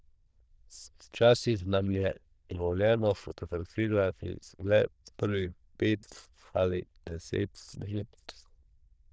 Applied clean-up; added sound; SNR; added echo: neural diffusion model UNIVERSE++.